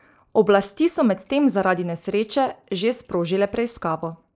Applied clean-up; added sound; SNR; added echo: neural mask model Resemble Enhance denoiser.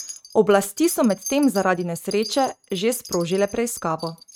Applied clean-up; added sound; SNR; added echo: neural mask model RNNoise.